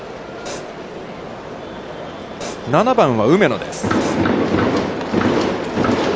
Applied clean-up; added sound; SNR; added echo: none; Hi-hat; 18 dB; none.